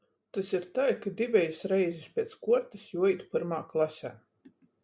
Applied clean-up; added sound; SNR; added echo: none; none; none; none.